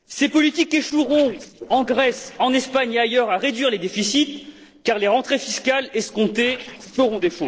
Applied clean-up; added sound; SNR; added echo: neural separator model SepFormer DNS4.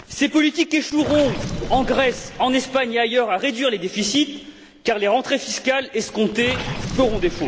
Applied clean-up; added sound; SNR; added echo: none; Gurgling; 11 dB; none.